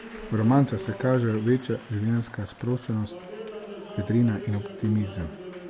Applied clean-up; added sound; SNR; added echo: none; Applause; 14 dB; none.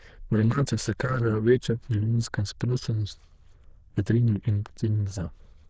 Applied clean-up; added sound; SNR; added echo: neural diffusion model UNIVERSE++.